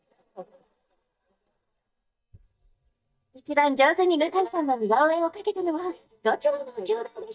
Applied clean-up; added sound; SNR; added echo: neural mask model DeepFilterNet 3.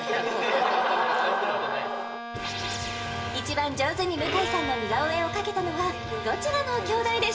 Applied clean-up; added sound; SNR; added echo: none; Bowed string instrument; 8 dB; reverberation time 0.4 s.